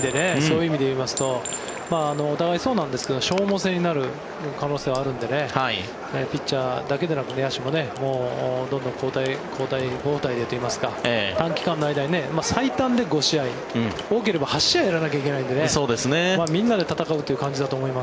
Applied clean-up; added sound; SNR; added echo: none; Chink, clink; 20 dB; none.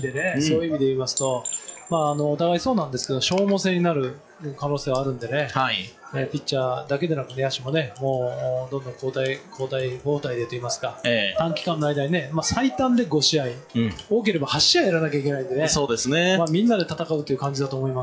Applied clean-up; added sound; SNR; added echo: classical method log-MMSE.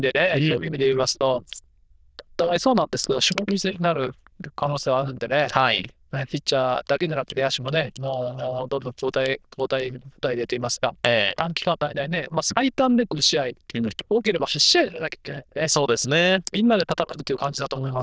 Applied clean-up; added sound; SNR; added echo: neural diffusion model UNIVERSE++.